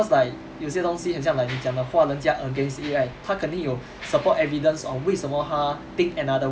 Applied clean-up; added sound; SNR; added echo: none; Bowed string instrument + Mechanisms; 17 dB; none.